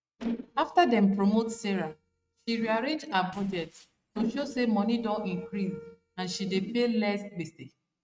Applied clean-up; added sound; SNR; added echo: neural mask model RNNoise.